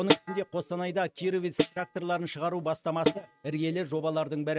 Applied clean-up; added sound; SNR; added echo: neural mask model RNNoise.